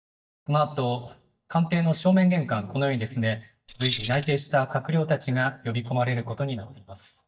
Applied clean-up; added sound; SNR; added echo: neural mask model DeepFilterNet 3.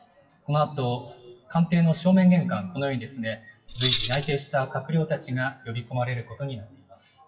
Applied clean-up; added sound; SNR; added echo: classical method WPE with log-MMSE.